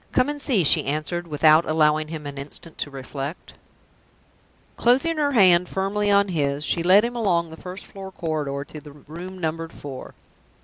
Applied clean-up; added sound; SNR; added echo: none; none; none; none.